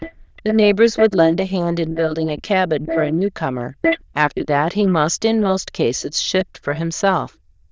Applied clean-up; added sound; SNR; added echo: neural diffusion model UNIVERSE++.